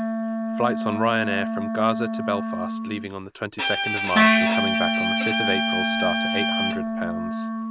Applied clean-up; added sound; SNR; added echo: none; Wind instrument, woodwind instrument + Bowed string instrument; -5 dB; none.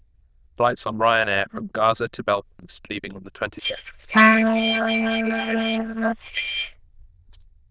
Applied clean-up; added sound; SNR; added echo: neural diffusion model UNIVERSE++.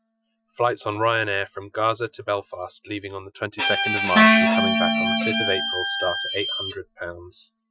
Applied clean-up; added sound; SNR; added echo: classical method Wiener filter.